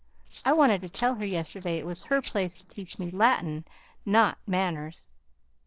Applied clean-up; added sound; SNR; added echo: neural separator model SepFormer DNS4.